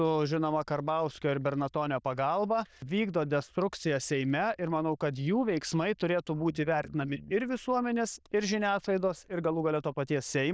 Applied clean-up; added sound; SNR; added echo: neural diffusion model UNIVERSE++.